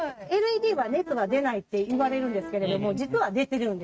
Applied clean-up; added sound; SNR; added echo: neural mask model RNNoise.